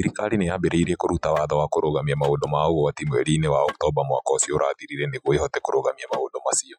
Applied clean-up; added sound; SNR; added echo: classical method Wiener filter.